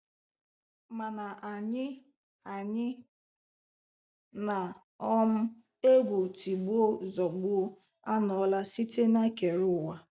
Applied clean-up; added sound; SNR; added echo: none; none; none; none.